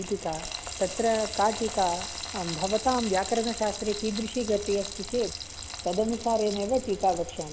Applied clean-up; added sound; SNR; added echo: none; Frying (food); 9 dB; none.